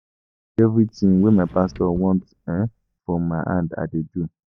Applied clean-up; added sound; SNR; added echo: neural mask model DeepFilterNet 3.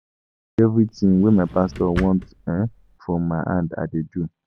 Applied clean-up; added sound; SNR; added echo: none; Drawer open or close; 14 dB; none.